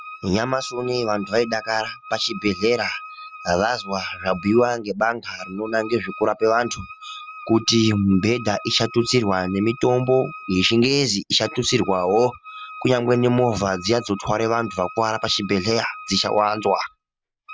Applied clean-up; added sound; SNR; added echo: none; Wind instrument, woodwind instrument; 17 dB; none.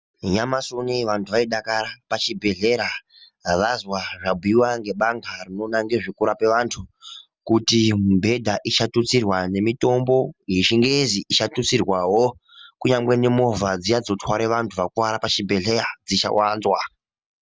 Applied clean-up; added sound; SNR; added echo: none; none; none; none.